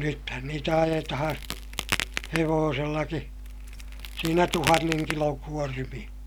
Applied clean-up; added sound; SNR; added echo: none; Crack; 8 dB; none.